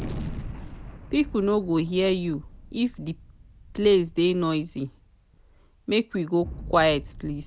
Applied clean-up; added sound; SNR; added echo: none; Gunshot, gunfire; 13 dB; none.